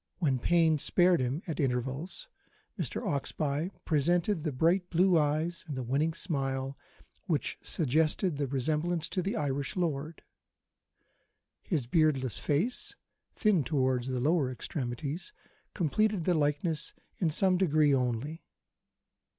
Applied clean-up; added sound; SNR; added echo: none; none; none; none.